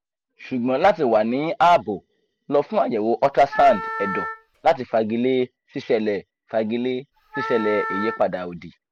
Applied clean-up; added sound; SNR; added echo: none; Wind instrument, woodwind instrument; 8 dB; none.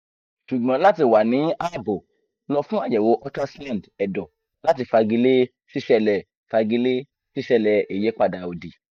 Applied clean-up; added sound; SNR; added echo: neural mask model DeepFilterNet 3.